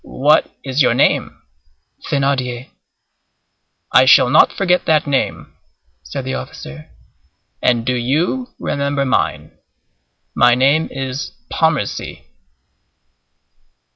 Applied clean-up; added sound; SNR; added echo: none; none; none; none.